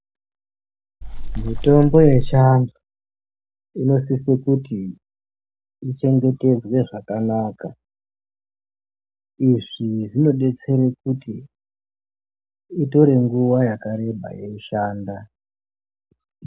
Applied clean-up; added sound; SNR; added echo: none; Wind; 1 dB; none.